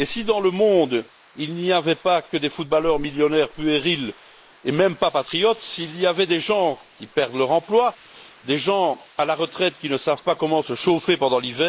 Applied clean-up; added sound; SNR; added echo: neural mask model Resemble Enhance denoiser.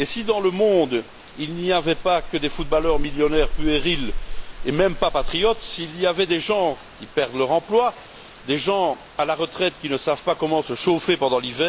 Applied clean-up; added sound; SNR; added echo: none; Rain; 8 dB; none.